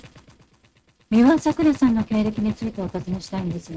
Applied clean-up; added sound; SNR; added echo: neural mask model RNNoise.